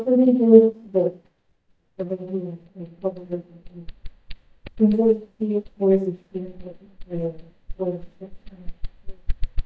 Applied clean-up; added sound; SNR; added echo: neural mask model DeepFilterNet 3.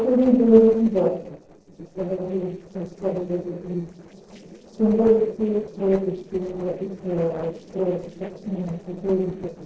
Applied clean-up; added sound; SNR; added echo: neural separator model SepFormer DNS4.